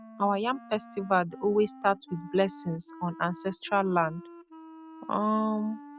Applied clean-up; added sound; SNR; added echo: none; Wind instrument, woodwind instrument; 18 dB; none.